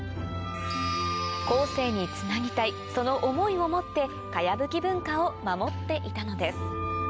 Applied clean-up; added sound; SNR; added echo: none; Bass guitar + Wind instrument, woodwind instrument; 7 dB; none.